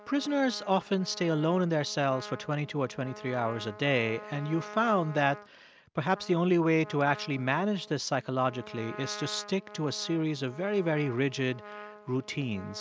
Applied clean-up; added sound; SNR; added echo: none; Trumpet; 17 dB; none.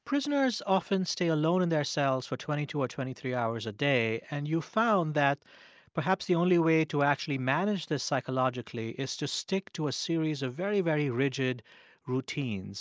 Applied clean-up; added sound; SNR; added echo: none; none; none; none.